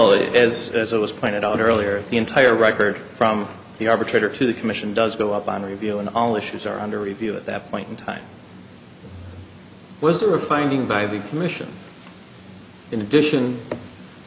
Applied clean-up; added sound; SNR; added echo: none; none; none; none.